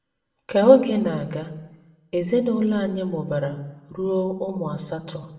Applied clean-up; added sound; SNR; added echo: none; none; none; reverberation time 0.8 s.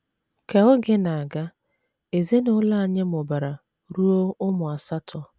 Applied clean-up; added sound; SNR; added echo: none; none; none; none.